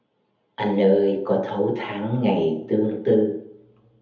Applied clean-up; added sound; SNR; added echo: none; none; none; reverberation time 0.7 s.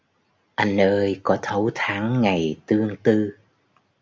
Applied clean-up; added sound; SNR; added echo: none; none; none; none.